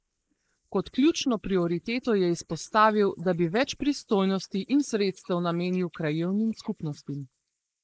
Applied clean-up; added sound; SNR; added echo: neural mask model Resemble Enhance denoiser.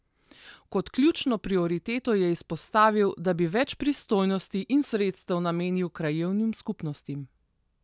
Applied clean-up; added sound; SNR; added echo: none; none; none; none.